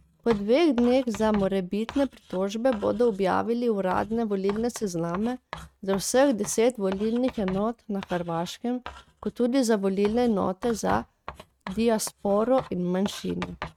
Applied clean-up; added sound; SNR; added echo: neural mask model RNNoise.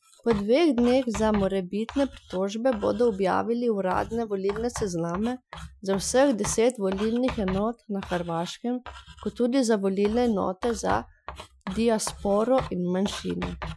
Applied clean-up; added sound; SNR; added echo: classical method Wiener filter.